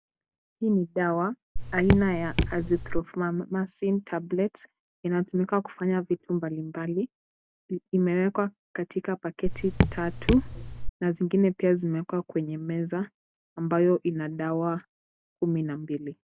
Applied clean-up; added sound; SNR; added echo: none; Raindrop / Drip; -1 dB; none.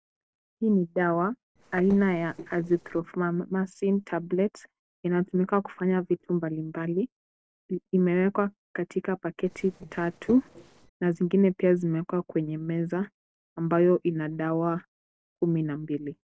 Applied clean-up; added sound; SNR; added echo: neural separator model SepFormer DNS4.